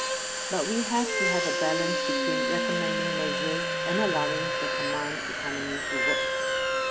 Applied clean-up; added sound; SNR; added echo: none; Bowed string instrument + Domestic sounds, home sounds; -5 dB; none.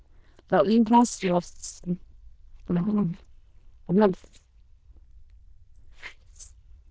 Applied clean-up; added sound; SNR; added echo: neural diffusion model UNIVERSE++.